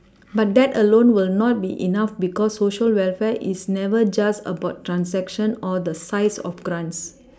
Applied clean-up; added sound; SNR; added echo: none; none; none; none.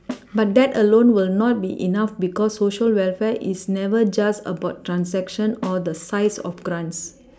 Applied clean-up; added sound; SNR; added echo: none; Snare drum; 19 dB; none.